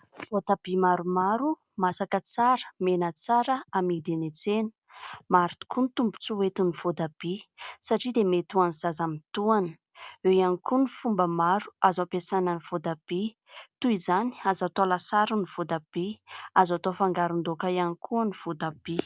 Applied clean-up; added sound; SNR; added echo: none; none; none; none.